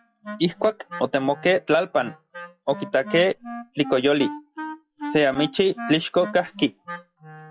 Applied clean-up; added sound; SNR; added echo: classical method log-MMSE.